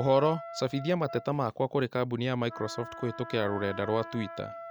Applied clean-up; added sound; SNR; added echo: none; Wind instrument, woodwind instrument; 14 dB; none.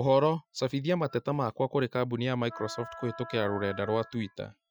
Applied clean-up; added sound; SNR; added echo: classical method Wiener filter.